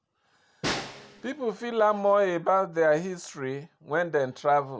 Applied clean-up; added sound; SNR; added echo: none; Snare drum; 13 dB; none.